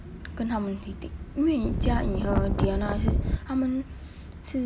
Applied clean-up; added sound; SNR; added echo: none; Wind; -4 dB; none.